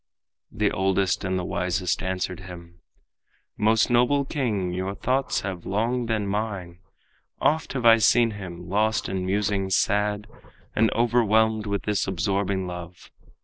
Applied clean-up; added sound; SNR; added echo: none; none; none; none.